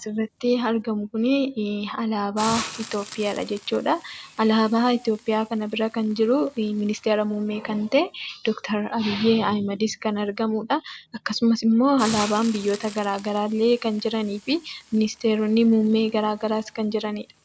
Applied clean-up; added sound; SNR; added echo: none; Hiss; 19 dB; none.